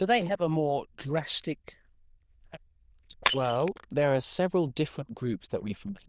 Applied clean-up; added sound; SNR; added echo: neural diffusion model UNIVERSE++.